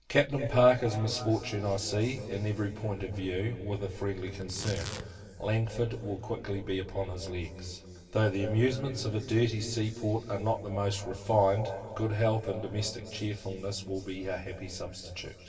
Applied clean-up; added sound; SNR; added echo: none; Tearing; 14 dB; reverberation time 3.0 s.